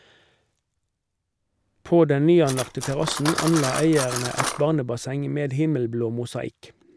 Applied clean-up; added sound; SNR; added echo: none; Cutlery, silverware; 9 dB; none.